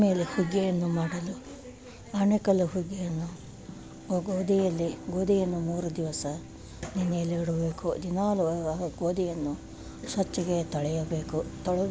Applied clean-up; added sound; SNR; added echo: none; Bowed string instrument; 19 dB; none.